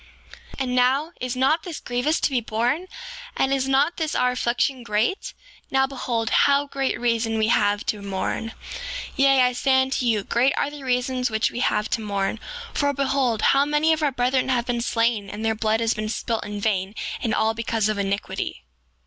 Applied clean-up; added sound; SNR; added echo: none; none; none; none.